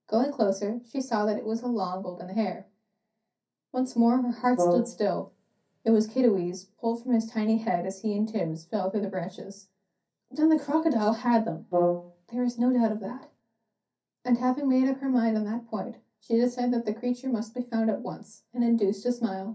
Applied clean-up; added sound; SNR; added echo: none; Brass instrument; 4 dB; reverberation time 0.3 s.